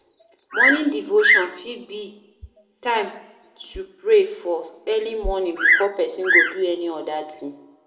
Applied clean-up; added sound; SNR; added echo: none; Bird vocalization, bird call, bird song; 0 dB; reverberation time 0.9 s.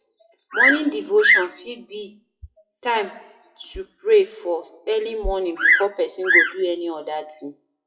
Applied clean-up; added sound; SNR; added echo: classical method WPE with log-MMSE.